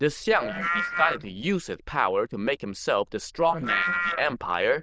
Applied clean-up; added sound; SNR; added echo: neural diffusion model UNIVERSE++.